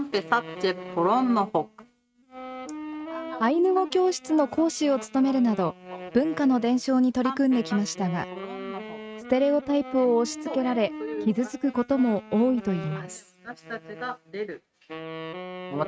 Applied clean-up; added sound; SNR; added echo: neural mask model RNNoise.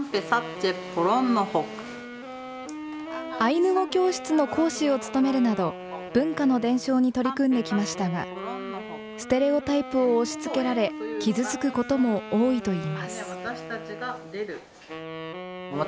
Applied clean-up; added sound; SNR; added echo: none; Wind instrument, woodwind instrument; 11 dB; none.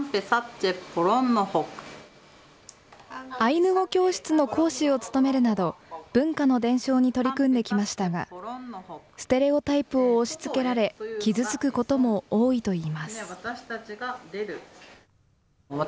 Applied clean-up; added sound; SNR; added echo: none; none; none; none.